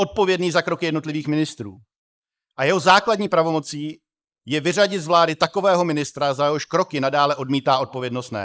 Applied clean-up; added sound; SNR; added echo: neural mask model Resemble Enhance denoiser.